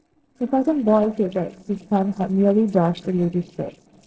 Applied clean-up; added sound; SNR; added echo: neural separator model SepFormer DNS4.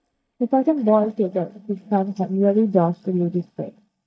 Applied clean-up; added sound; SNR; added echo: neural mask model DeepFilterNet 3.